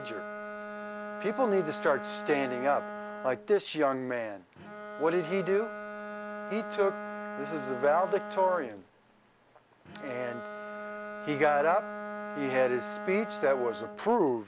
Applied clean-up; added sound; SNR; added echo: none; Bowed string instrument; 9 dB; none.